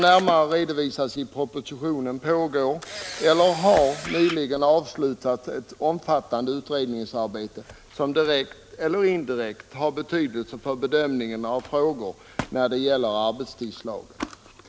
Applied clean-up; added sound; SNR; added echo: none; Camera; 17 dB; none.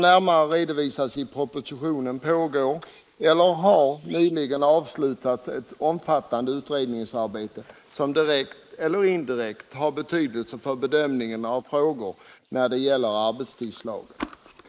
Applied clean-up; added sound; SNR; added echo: neural mask model Resemble Enhance denoiser.